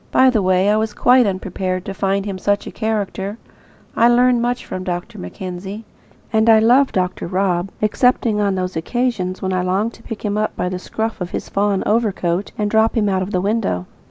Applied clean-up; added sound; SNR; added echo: none; none; none; none.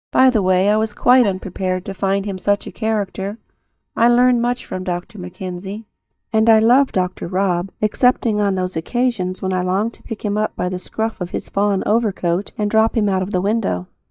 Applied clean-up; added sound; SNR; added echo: neural mask model DeepFilterNet 3.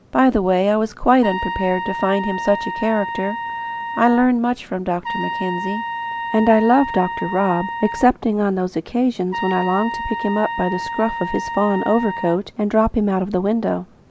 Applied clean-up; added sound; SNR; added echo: none; Trumpet; 7 dB; none.